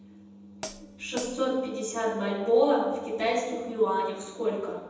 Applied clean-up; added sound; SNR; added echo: none; Hi-hat; 13 dB; reverberation time 1.1 s.